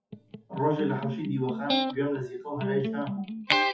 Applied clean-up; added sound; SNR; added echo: classical method WPE with log-MMSE.